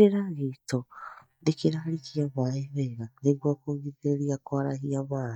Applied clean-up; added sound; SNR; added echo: neural mask model DeepFilterNet 3.